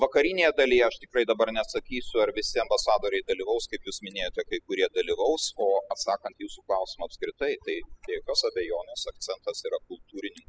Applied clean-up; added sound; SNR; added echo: classical method spectral subtraction.